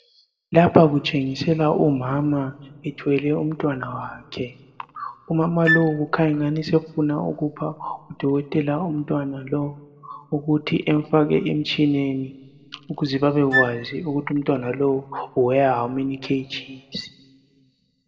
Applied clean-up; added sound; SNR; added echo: none; Wind instrument, woodwind instrument; 3 dB; reverberation time 2.0 s.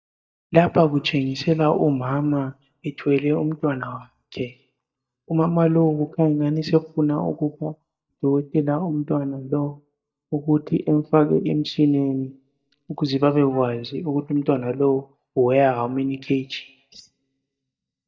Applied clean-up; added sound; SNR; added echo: neural mask model DeepFilterNet 3.